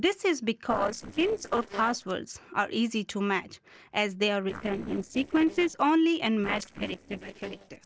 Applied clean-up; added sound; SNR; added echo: neural separator model SepFormer DNS4.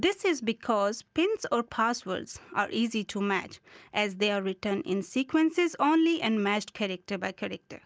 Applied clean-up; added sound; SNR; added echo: none; none; none; none.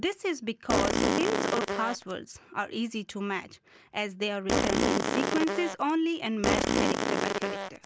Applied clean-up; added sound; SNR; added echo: none; Fart; -4 dB; none.